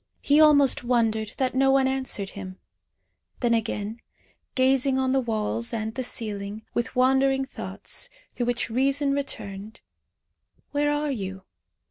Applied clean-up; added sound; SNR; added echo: none; none; none; none.